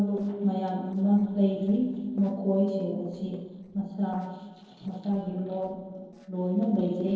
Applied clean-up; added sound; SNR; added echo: neural separator model SepFormer DNS4.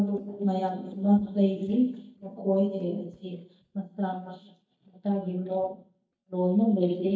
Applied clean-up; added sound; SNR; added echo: neural mask model DeepFilterNet 3.